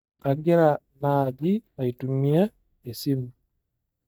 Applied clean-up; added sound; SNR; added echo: neural mask model DeepFilterNet 3.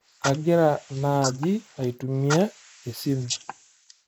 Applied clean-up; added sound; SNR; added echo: neural mask model Resemble Enhance denoiser.